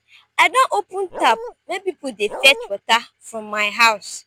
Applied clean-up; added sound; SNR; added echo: none; Bark; 10 dB; none.